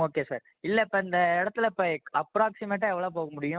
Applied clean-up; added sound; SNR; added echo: none; none; none; none.